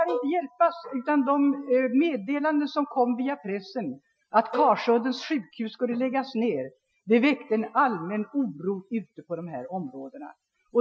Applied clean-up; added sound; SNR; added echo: classical method Wiener filter.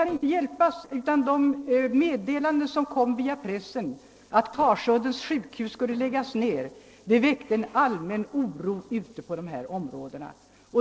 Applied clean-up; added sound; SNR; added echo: neural separator model SepFormer DNS4.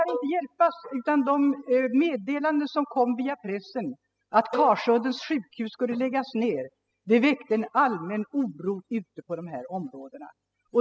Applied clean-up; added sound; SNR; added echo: classical method spectral subtraction.